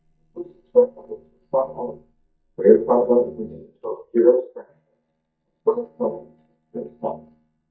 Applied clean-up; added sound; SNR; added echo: neural mask model DeepFilterNet 3.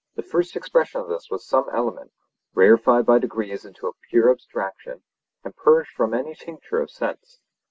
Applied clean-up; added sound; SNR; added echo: none; none; none; none.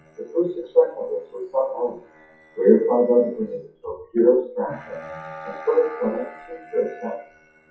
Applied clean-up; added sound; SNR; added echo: classical method WPE with log-MMSE.